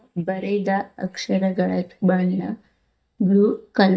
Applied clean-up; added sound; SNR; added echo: neural mask model DeepFilterNet 3.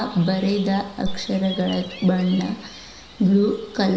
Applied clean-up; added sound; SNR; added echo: none; Gull, seagull; 14 dB; reverberation time 0.9 s.